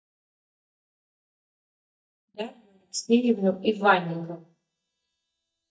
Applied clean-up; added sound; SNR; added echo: neural mask model DeepFilterNet 3.